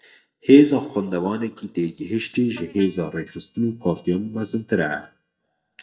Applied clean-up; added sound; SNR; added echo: neural mask model DeepFilterNet 3.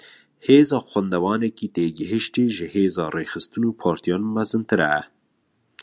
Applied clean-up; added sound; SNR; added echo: none; none; none; none.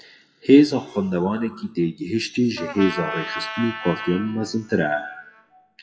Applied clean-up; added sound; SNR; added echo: classical method WPE with log-MMSE.